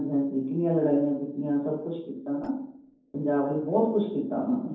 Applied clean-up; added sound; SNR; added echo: neural separator model SepFormer DNS4.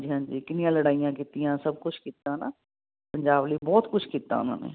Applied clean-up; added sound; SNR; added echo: none; none; none; none.